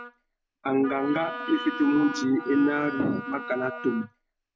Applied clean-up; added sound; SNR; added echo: none; Wind instrument, woodwind instrument; 11 dB; none.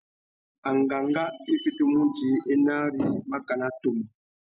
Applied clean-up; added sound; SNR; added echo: none; none; none; none.